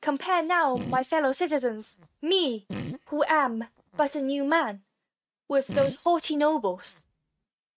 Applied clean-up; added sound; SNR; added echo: neural mask model RNNoise.